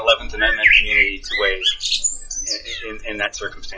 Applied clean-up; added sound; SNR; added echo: classical method WPE with log-MMSE.